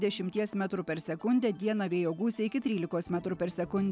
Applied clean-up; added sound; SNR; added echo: none; none; none; none.